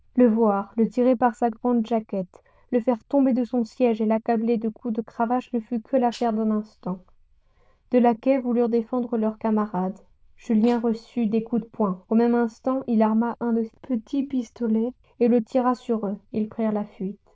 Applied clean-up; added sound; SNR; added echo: neural diffusion model UNIVERSE++.